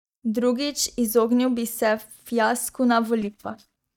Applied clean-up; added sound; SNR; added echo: neural mask model DeepFilterNet 3.